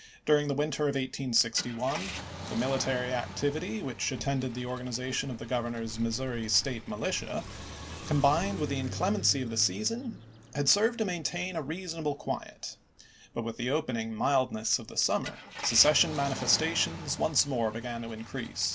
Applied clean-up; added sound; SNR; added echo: none; Car; 13 dB; none.